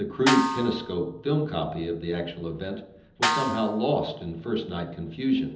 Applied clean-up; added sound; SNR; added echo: none; Snare drum; 4 dB; reverberation time 1.2 s.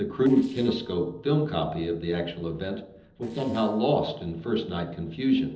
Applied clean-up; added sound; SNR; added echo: neural separator model SepFormer DNS4.